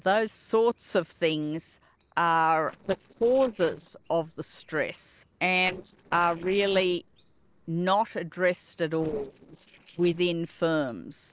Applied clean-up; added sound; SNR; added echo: neural separator model SepFormer DNS4.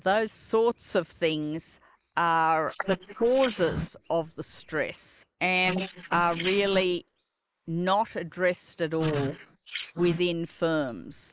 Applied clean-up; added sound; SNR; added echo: neural mask model Resemble Enhance denoiser.